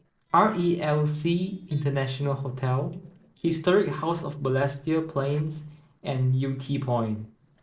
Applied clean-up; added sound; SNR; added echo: neural separator model SepFormer DNS4.